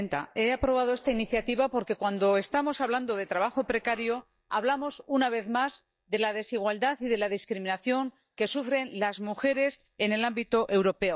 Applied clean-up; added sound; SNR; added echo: neural mask model DeepFilterNet 3.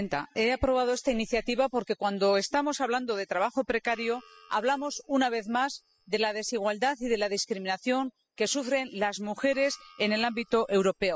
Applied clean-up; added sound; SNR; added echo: classical method spectral subtraction.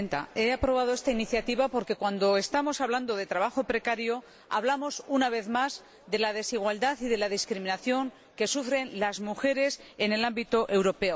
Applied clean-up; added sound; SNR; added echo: none; none; none; none.